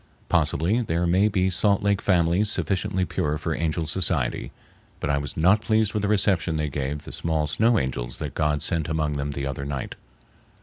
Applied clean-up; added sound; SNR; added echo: none; none; none; none.